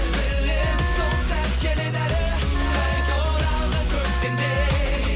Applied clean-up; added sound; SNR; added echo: none; Wind instrument, woodwind instrument; 13 dB; none.